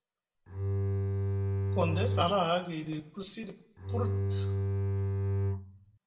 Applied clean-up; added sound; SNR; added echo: none; Bowed string instrument; -5 dB; reverberation time 0.6 s.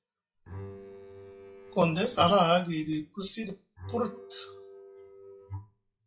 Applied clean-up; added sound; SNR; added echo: classical method WPE with log-MMSE.